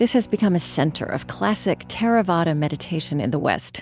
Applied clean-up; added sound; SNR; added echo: none; none; none; none.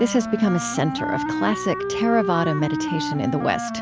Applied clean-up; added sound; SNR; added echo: none; Wind instrument, woodwind instrument; 4 dB; none.